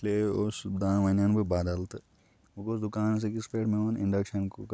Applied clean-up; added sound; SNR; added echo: none; none; none; none.